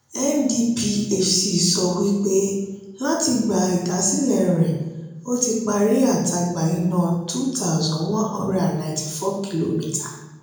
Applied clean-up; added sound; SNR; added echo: none; none; none; reverberation time 0.8 s.